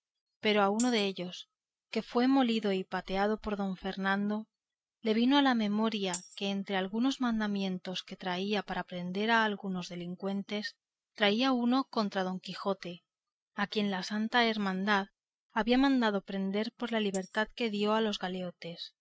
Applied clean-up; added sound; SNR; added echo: neural mask model RNNoise.